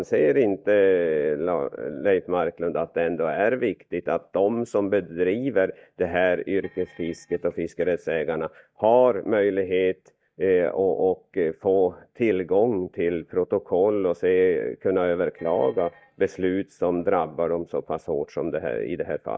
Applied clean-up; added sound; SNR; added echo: neural mask model DeepFilterNet 3.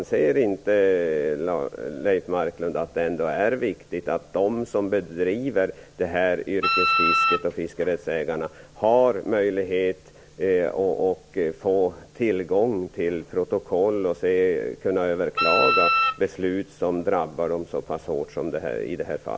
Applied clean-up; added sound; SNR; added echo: none; Wind instrument, woodwind instrument; -2 dB; none.